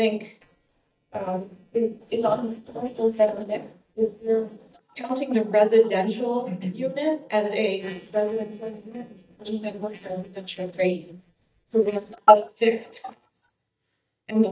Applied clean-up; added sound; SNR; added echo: neural mask model DeepFilterNet 3.